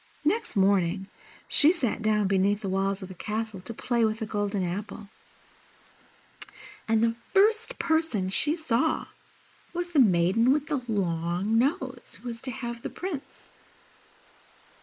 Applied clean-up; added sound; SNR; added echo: neural mask model Resemble Enhance denoiser.